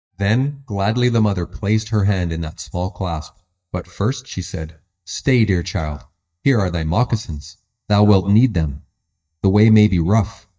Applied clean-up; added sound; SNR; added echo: neural mask model DeepFilterNet 3.